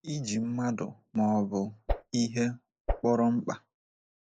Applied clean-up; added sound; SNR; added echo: neural mask model Resemble Enhance denoiser.